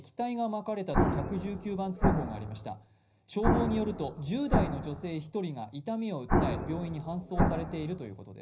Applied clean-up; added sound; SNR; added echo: none; Explosion; -4 dB; reverberation time 0.4 s.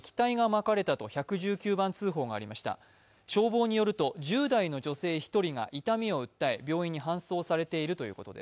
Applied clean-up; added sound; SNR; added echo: none; none; none; none.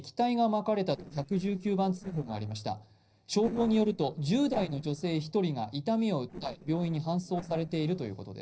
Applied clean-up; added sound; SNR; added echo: neural separator model SepFormer DNS4.